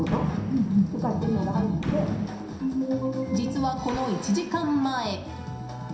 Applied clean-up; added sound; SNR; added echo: none; Gunshot, gunfire; 17 dB; reverberation time 0.7 s.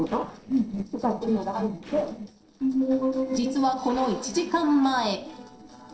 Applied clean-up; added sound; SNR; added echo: neural separator model SepFormer DNS4.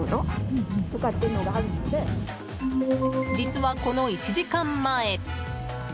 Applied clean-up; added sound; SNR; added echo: none; none; none; none.